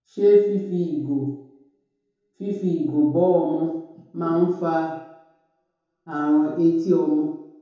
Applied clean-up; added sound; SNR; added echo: none; none; none; reverberation time 0.8 s.